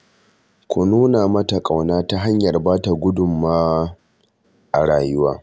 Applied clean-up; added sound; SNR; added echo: none; none; none; none.